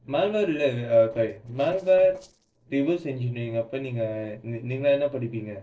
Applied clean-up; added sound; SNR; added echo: neural separator model SepFormer DNS4.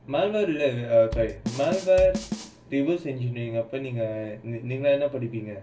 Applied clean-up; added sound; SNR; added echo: none; Drum kit; 9 dB; reverberation time 0.2 s.